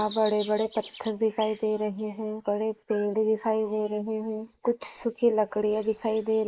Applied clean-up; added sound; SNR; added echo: neural mask model Resemble Enhance denoiser.